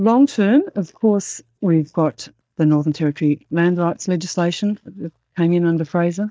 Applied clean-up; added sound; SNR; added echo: neural mask model DeepFilterNet 3.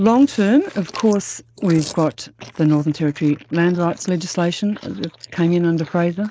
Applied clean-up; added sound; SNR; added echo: neural mask model Resemble Enhance denoiser.